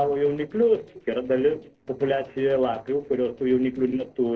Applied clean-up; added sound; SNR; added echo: neural separator model SepFormer DNS4.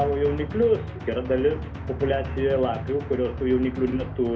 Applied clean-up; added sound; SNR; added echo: none; Drum; 8 dB; reverberation time 0.3 s.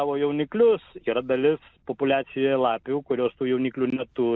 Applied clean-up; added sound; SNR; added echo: none; none; none; none.